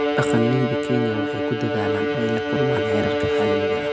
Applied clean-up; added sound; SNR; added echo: none; Bowed string instrument; -3 dB; none.